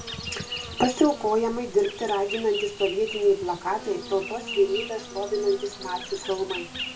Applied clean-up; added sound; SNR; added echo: none; Insect; 11 dB; reverberation time 0.1 s.